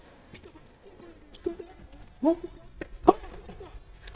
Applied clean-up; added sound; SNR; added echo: neural mask model DeepFilterNet 3.